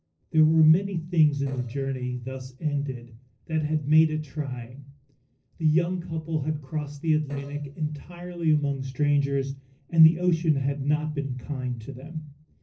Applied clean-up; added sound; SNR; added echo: neural separator model SepFormer DNS4.